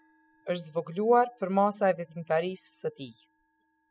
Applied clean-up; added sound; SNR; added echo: classical method spectral subtraction.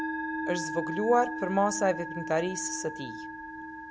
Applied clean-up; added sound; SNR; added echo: none; Musical instrument; 6 dB; none.